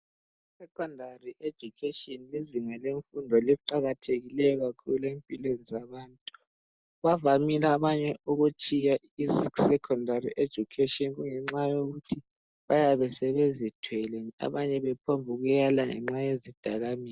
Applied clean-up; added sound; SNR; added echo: none; none; none; none.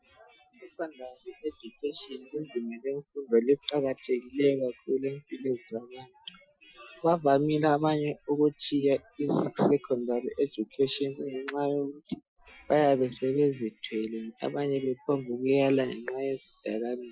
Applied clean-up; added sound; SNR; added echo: classical method Wiener filter.